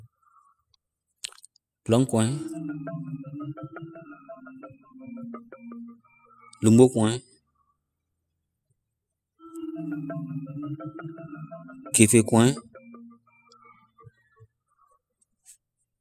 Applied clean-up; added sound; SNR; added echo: classical method spectral subtraction.